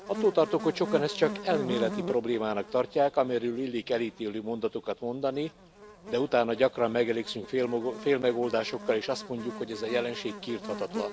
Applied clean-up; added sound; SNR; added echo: none; Buzz; 12 dB; none.